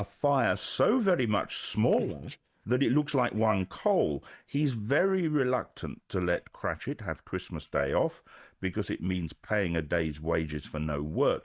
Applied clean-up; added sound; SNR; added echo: neural mask model DeepFilterNet 3.